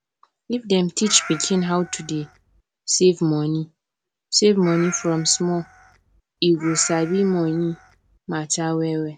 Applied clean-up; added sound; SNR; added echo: none; Meow; 16 dB; none.